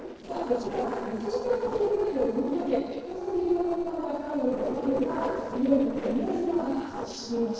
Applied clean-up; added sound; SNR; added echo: neural separator model SepFormer DNS4.